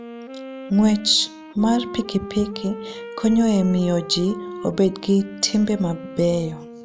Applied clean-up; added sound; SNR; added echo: none; Wind instrument, woodwind instrument; 14 dB; none.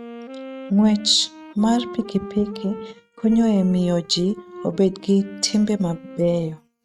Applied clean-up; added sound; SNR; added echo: neural mask model RNNoise.